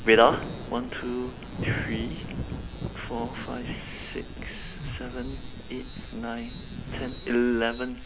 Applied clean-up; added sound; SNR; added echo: none; Zipper (clothing) + Thunder; 7 dB; none.